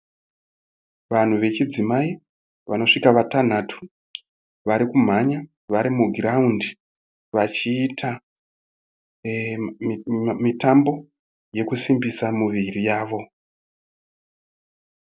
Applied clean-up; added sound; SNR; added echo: none; none; none; none.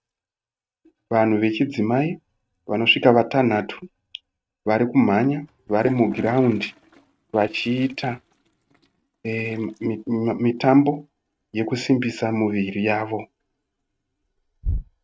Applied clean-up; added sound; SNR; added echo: neural mask model RNNoise.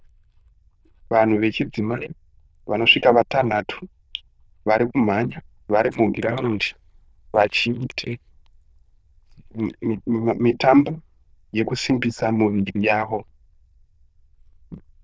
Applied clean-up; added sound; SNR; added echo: neural diffusion model UNIVERSE++.